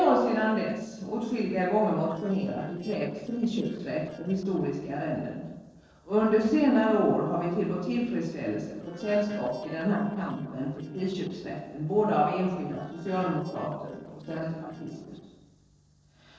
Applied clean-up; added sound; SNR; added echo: neural separator model SepFormer DNS4.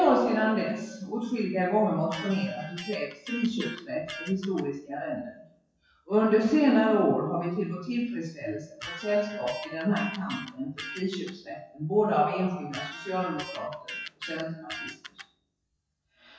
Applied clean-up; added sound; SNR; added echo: classical method WPE with log-MMSE.